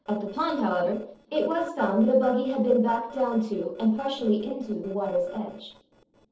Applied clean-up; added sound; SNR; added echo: neural separator model SepFormer DNS4.